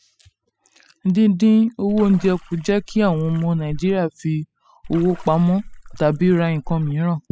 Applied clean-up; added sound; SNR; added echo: classical method spectral subtraction.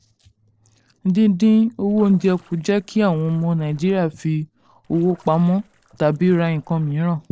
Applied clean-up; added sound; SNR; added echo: neural separator model SepFormer DNS4.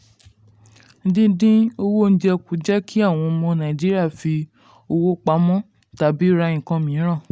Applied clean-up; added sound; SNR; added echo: none; none; none; none.